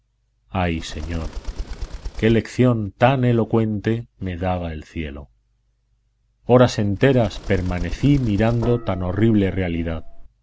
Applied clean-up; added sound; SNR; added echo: none; Gong + Bird; 10 dB; none.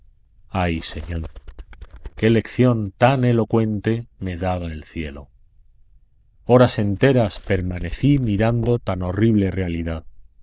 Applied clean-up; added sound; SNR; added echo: neural diffusion model UNIVERSE++.